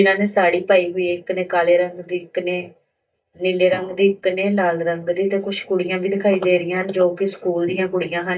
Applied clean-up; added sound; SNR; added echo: neural mask model DeepFilterNet 3.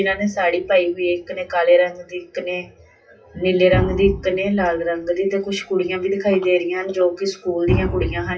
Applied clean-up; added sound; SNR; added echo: classical method WPE with log-MMSE.